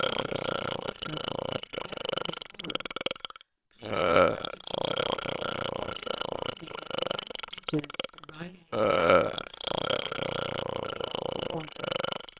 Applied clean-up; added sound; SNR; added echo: neural separator model SepFormer WHAMR!.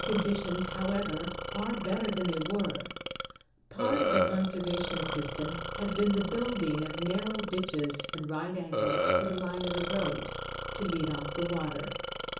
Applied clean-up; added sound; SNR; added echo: none; Burping, eructation; 2 dB; reverberation time 1.2 s.